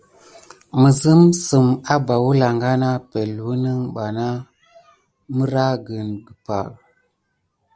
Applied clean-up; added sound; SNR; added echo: none; none; none; none.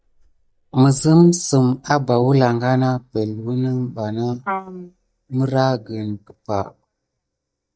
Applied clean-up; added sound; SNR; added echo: neural mask model DeepFilterNet 3.